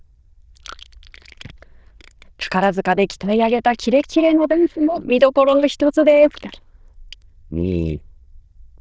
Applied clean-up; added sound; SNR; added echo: neural diffusion model UNIVERSE++.